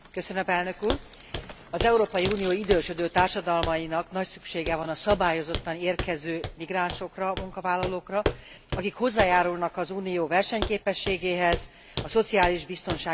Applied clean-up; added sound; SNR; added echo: none; Walk, footsteps; 9 dB; none.